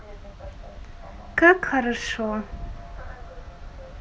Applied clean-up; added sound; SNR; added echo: none; none; none; none.